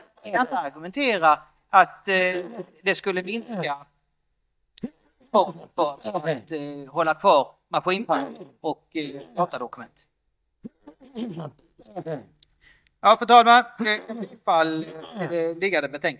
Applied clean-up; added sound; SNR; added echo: neural mask model DeepFilterNet 3.